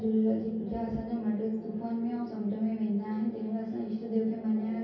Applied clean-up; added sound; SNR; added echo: none; none; none; reverberation time 0.6 s.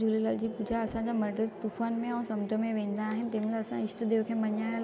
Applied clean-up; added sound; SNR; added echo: none; none; none; none.